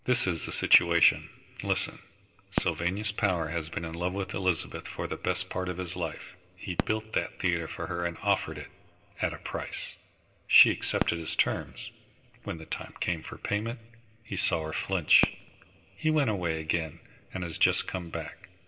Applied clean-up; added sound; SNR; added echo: none; Fireworks; 13 dB; reverberation time 2.4 s.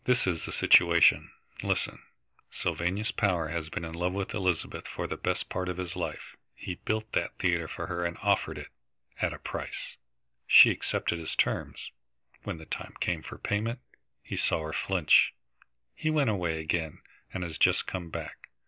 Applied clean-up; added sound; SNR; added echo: none; none; none; none.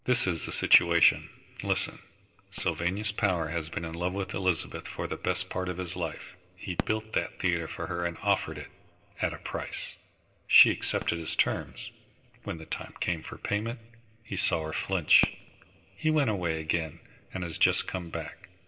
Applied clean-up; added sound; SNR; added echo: neural separator model SepFormer DNS4.